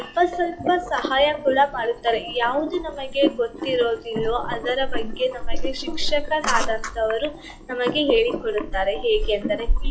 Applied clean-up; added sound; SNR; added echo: classical method log-MMSE.